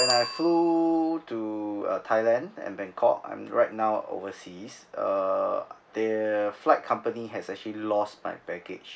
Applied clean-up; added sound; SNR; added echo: none; Bicycle bell; 13 dB; none.